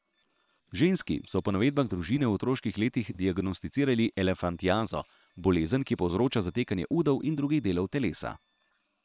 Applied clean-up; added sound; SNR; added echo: neural separator model SepFormer WHAM!.